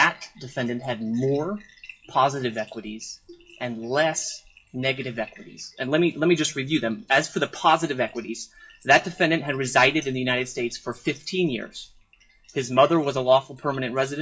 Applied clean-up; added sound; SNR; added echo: classical method WPE with log-MMSE.